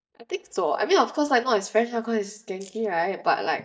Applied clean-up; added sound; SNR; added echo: neural mask model DeepFilterNet 3.